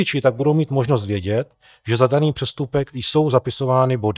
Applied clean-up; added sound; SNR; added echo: neural mask model DeepFilterNet 3.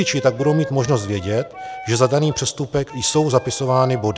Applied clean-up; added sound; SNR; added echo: none; Wind instrument, woodwind instrument; 15 dB; none.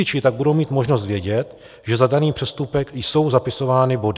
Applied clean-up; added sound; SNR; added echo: none; none; none; none.